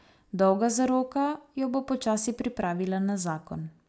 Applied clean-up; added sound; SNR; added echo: none; none; none; none.